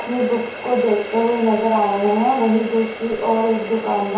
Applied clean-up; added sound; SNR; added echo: none; Water tap, faucet; 13 dB; reverberation time 0.6 s.